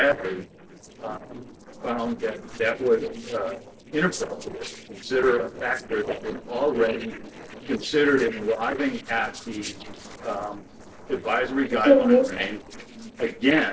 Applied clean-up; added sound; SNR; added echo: neural separator model SepFormer DNS4.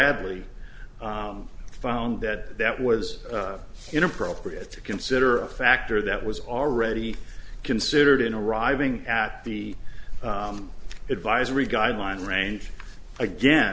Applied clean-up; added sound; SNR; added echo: none; none; none; none.